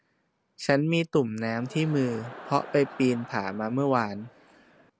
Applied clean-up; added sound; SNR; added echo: none; Crowd; 17 dB; none.